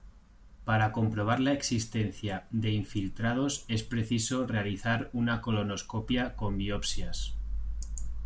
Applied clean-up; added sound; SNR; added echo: none; none; none; none.